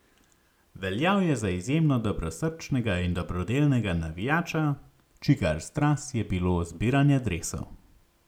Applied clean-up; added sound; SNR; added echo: none; none; none; none.